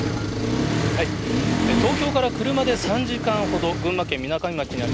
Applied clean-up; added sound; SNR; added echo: none; Accelerating, revving, vroom; -1 dB; none.